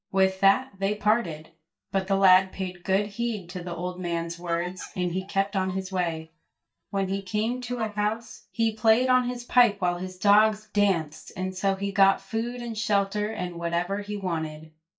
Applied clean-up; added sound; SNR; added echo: neural mask model DeepFilterNet 3.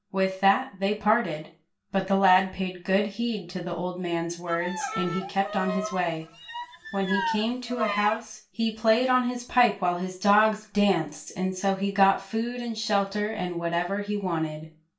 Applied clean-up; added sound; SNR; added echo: none; Bowed string instrument; 7 dB; reverberation time 0.3 s.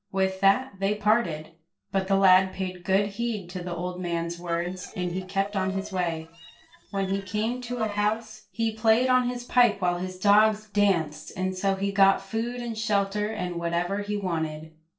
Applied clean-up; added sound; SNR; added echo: neural separator model SepFormer DNS4.